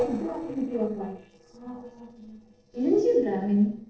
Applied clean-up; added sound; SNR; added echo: neural separator model SepFormer DNS4.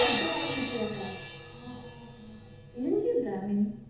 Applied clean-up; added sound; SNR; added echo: none; Crash cymbal; -4 dB; reverberation time 0.8 s.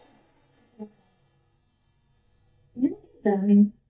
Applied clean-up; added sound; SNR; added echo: neural mask model DeepFilterNet 3.